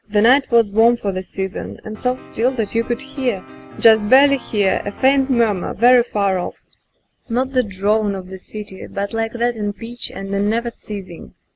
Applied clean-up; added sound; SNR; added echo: none; Piano; 19 dB; none.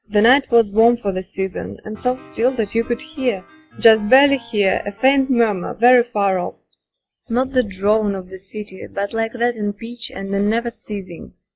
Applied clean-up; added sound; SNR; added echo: classical method log-MMSE.